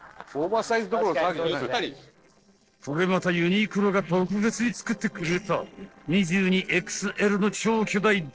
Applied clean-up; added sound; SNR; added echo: neural separator model SepFormer DNS4.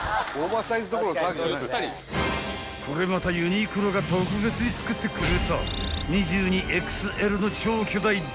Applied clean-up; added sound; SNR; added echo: none; Sawing + Knock / Wood; 18 dB; none.